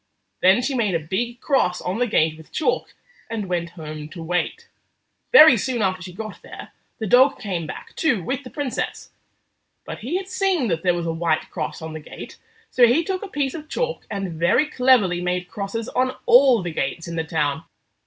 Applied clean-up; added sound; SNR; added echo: none; none; none; none.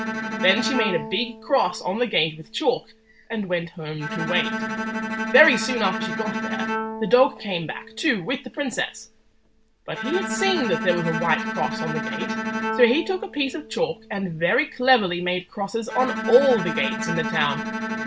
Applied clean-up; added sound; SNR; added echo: none; Bowed string instrument; 6 dB; none.